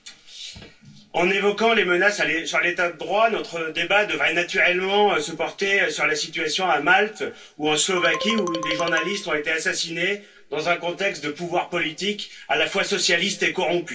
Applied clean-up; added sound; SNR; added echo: none; Marimba, xylophone; 8 dB; reverberation time 0.2 s.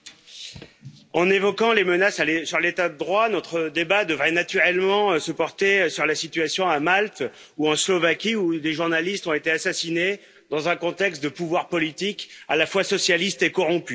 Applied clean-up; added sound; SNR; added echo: none; none; none; none.